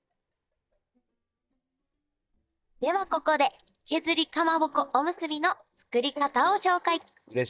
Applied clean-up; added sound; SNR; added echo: neural mask model DeepFilterNet 3.